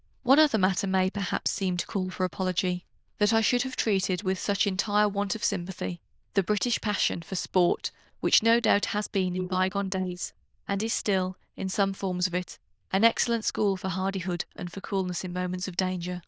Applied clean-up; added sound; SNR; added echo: neural diffusion model UNIVERSE++.